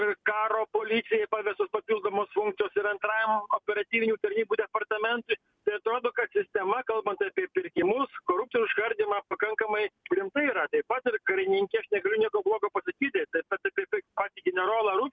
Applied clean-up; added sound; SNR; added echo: none; none; none; none.